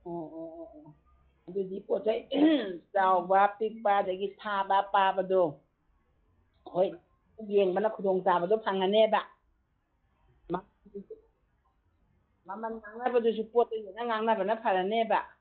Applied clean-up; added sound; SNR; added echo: classical method log-MMSE.